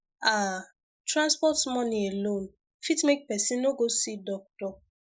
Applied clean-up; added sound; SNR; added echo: neural mask model Resemble Enhance denoiser.